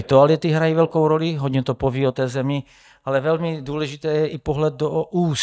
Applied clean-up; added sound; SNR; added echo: neural mask model DeepFilterNet 3.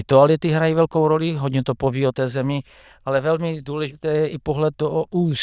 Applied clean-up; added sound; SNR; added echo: neural diffusion model UNIVERSE++.